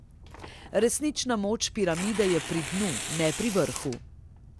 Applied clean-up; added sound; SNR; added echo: none; Tearing; 9 dB; none.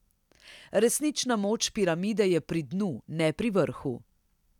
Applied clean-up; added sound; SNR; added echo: none; none; none; none.